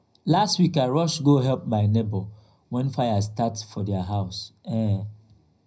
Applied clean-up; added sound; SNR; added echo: none; none; none; reverberation time 0.4 s.